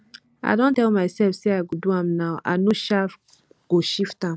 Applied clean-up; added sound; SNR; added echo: none; none; none; none.